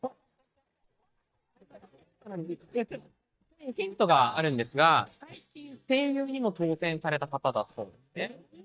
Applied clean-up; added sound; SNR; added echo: neural mask model DeepFilterNet 3.